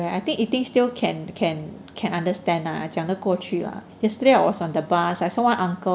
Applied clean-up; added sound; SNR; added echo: none; none; none; none.